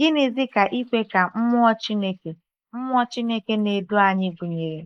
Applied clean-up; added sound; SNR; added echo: neural mask model Resemble Enhance denoiser.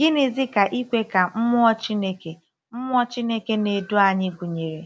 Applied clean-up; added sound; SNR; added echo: none; none; none; none.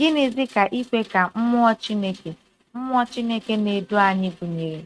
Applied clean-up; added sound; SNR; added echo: neural mask model RNNoise.